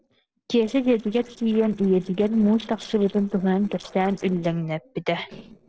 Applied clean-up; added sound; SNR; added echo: neural separator model SepFormer DNS4.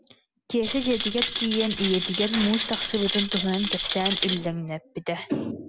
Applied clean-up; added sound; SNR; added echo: none; Rattle; -4 dB; none.